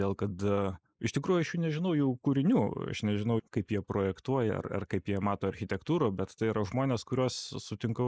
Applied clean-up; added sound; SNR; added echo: neural mask model Resemble Enhance denoiser.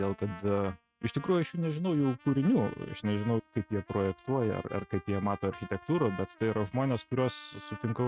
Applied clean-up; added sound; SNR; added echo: neural mask model RNNoise.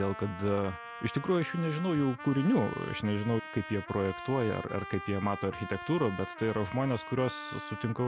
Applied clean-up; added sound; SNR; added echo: none; Trumpet; 12 dB; none.